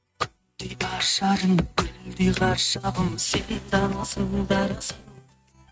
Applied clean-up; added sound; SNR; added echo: neural mask model RNNoise.